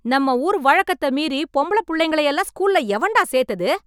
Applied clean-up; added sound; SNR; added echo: none; none; none; none.